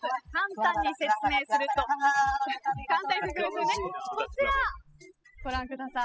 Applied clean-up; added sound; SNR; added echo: classical method spectral subtraction.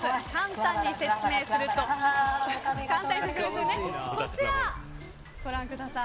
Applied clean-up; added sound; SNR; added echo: none; Stream; 15 dB; none.